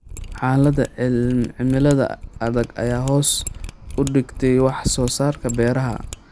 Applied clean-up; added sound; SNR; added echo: none; Mechanisms; 13 dB; none.